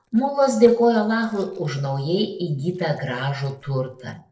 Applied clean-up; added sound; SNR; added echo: neural separator model SepFormer DNS4.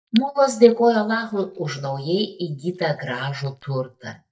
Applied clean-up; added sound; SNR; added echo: neural mask model DeepFilterNet 3.